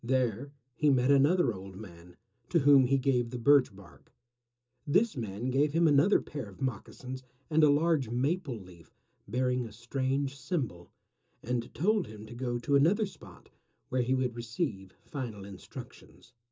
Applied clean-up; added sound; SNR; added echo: none; none; none; reverberation time 0.2 s.